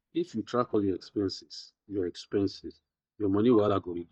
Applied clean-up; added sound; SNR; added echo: neural mask model DeepFilterNet 3.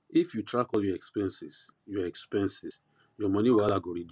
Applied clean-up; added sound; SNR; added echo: none; none; none; none.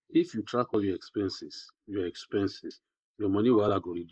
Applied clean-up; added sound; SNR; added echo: neural mask model Resemble Enhance denoiser.